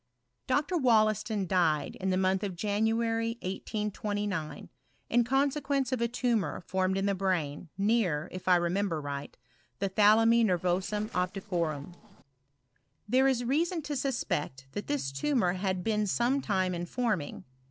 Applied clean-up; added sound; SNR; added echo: neural separator model SepFormer DNS4.